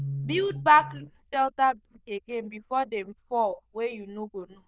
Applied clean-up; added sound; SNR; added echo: neural diffusion model UNIVERSE++.